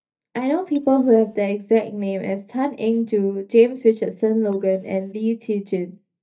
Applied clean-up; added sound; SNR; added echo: neural mask model DeepFilterNet 3.